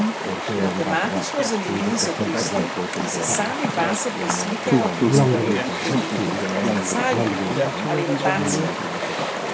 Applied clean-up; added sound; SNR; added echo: none; Chatter / Stream; -5 dB; none.